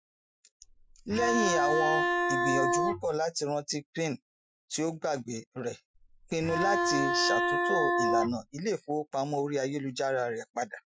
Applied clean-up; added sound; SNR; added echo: classical method Wiener filter.